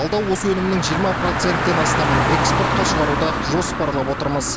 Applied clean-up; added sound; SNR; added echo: none; Car; -1 dB; none.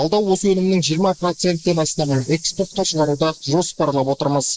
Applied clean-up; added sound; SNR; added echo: neural mask model Resemble Enhance denoiser.